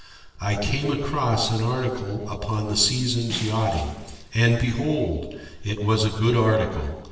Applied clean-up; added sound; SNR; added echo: neural separator model SepFormer DNS4.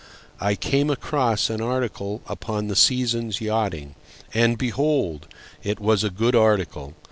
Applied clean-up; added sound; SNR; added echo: none; none; none; none.